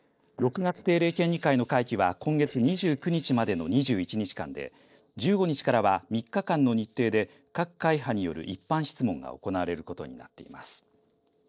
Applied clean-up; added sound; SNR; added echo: neural separator model SepFormer DNS4.